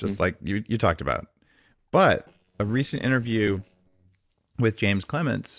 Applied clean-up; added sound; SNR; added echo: neural separator model SepFormer DNS4.